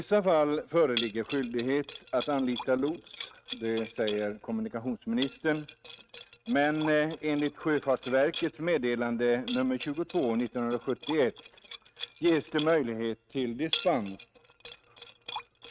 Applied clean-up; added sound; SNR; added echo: neural mask model RNNoise.